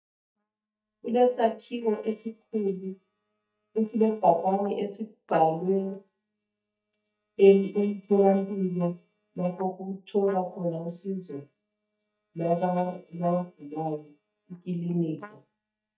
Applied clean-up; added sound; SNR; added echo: neural mask model DeepFilterNet 3.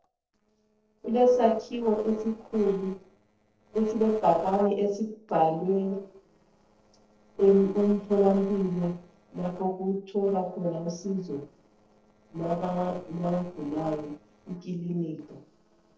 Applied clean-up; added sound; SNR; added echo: neural separator model SepFormer DNS4.